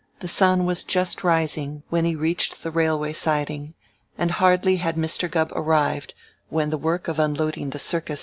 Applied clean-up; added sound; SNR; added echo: none; none; none; none.